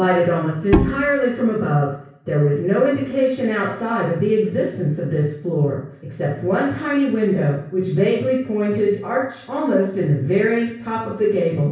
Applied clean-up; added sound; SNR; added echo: none; Bowed string instrument; 2 dB; reverberation time 0.6 s.